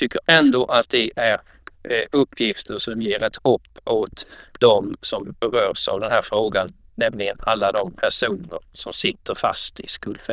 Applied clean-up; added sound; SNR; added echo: neural diffusion model UNIVERSE++.